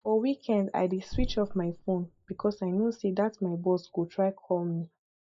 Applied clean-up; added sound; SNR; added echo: neural mask model DeepFilterNet 3.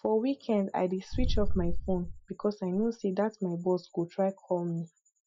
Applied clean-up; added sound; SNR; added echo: classical method Wiener filter.